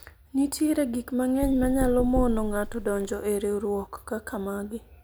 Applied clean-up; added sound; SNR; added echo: none; Knock; 5 dB; none.